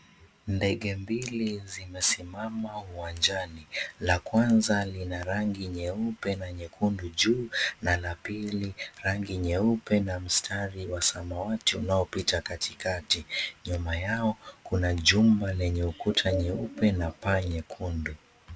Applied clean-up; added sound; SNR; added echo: none; none; none; none.